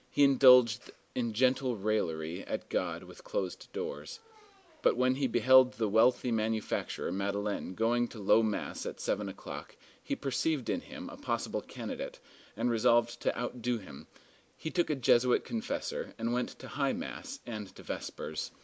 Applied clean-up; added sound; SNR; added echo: none; none; none; none.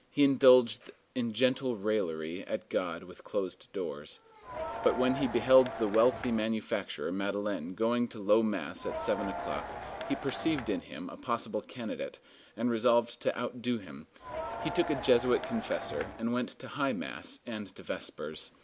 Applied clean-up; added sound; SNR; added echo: none; Crowd; 8 dB; none.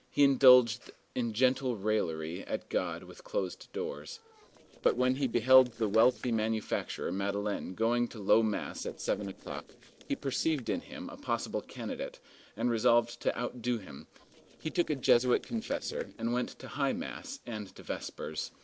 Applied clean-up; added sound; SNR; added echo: neural separator model SepFormer DNS4.